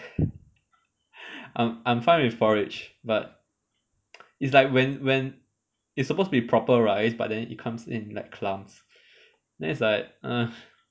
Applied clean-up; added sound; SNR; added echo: none; none; none; none.